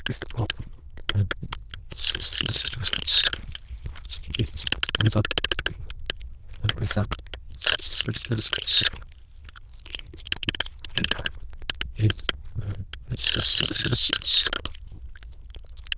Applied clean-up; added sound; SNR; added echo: neural diffusion model UNIVERSE++.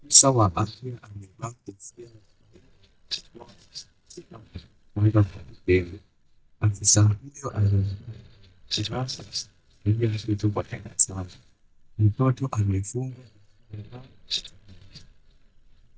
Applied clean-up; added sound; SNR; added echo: neural mask model DeepFilterNet 3.